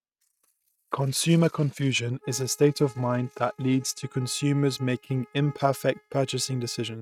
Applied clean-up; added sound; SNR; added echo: neural mask model RNNoise.